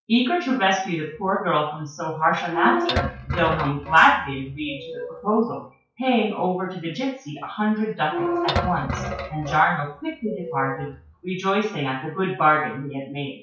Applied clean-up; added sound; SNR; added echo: classical method WPE with log-MMSE.